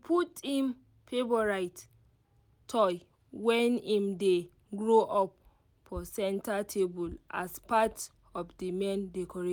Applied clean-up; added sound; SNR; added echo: none; none; none; none.